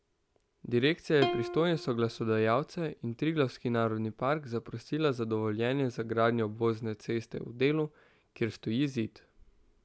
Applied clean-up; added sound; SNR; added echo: none; Plucked string instrument; 10 dB; none.